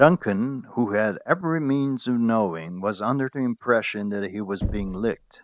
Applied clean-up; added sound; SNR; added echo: none; Knock; 16 dB; none.